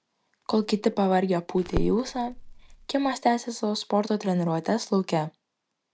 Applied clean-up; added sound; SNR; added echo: none; Crackle; 9 dB; none.